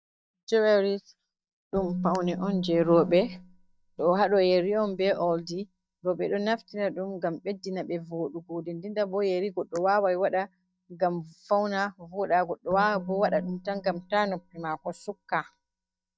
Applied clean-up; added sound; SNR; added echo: neural mask model DeepFilterNet 3.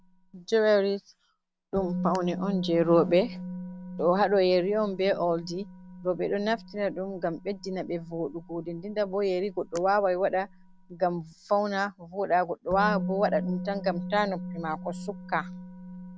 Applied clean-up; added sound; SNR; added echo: none; Musical instrument; 10 dB; none.